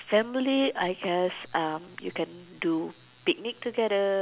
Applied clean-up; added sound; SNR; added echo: none; none; none; none.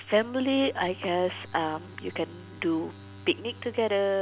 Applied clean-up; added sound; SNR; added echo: none; Bowed string instrument; 19 dB; none.